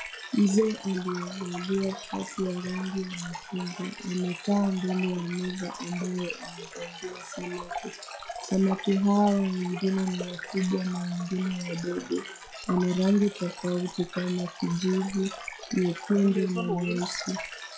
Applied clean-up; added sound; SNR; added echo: classical method WPE with log-MMSE.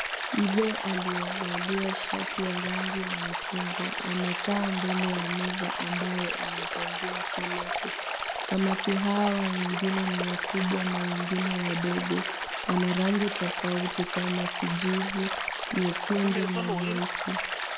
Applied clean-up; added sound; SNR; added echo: none; Stream; 1 dB; reverberation time 0.4 s.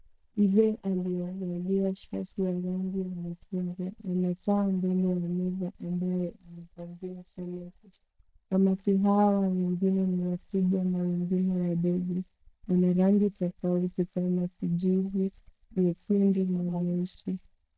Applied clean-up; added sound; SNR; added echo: neural mask model DeepFilterNet 3.